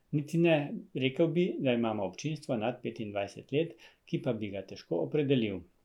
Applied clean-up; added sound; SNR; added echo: none; none; none; none.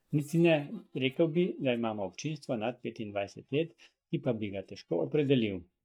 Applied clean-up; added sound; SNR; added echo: neural mask model DeepFilterNet 3.